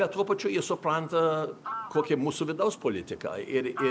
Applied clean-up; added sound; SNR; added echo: none; Fowl; 14 dB; none.